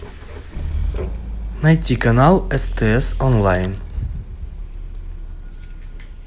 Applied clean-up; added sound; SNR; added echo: none; Rattle / Engine starting / Car; 6 dB; none.